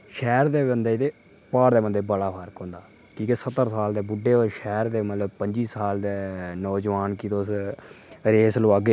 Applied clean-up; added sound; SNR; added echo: none; none; none; none.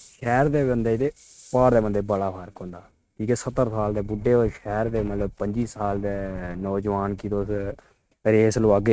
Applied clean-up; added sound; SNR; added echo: neural mask model RNNoise.